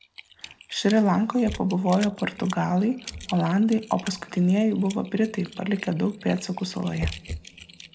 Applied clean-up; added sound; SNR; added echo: none; Typing; 15 dB; reverberation time 1.5 s.